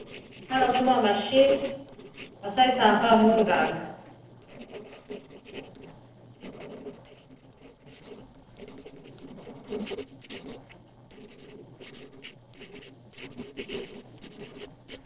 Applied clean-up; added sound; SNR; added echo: neural separator model SepFormer DNS4.